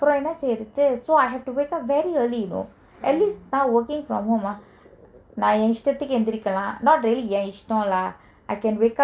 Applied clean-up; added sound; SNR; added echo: none; none; none; none.